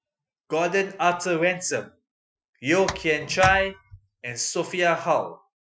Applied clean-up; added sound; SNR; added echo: classical method Wiener filter.